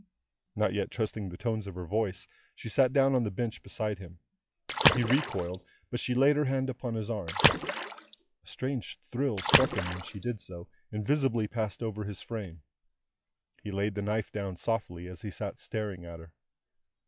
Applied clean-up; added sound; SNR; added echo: classical method log-MMSE.